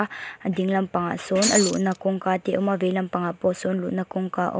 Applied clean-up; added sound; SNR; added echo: none; Shatter; 1 dB; none.